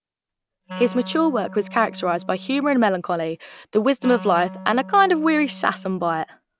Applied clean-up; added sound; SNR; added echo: none; Wind instrument, woodwind instrument; 16 dB; none.